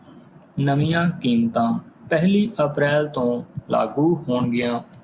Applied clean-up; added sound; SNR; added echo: none; none; none; none.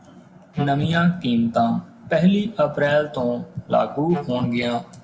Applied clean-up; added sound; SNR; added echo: none; Wind instrument, woodwind instrument; 14 dB; reverberation time 0.7 s.